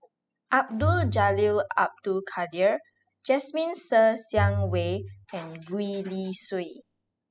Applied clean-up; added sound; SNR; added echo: classical method spectral subtraction.